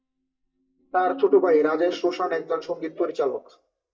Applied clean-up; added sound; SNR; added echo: neural mask model DeepFilterNet 3.